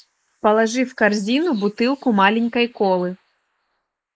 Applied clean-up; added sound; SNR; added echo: neural mask model Resemble Enhance denoiser.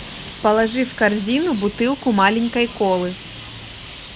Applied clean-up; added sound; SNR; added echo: none; Traffic noise, roadway noise; 15 dB; none.